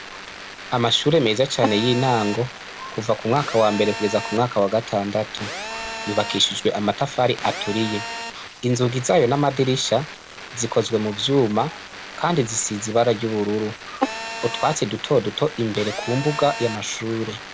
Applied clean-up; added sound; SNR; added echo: none; Telephone; 11 dB; none.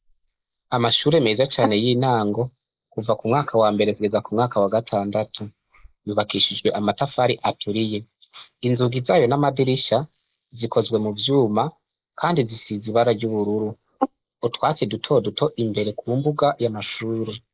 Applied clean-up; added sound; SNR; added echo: neural mask model Resemble Enhance denoiser.